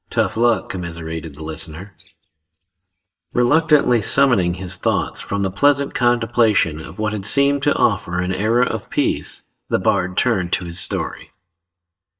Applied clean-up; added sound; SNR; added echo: neural mask model DeepFilterNet 3.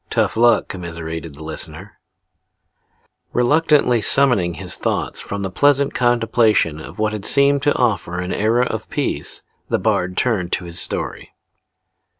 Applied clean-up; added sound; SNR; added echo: none; none; none; none.